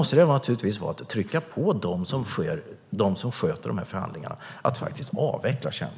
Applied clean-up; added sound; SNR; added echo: none; none; none; none.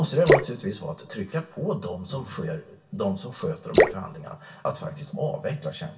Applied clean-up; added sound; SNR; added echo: none; Drip / Splash, splatter; -3 dB; reverberation time 0.2 s.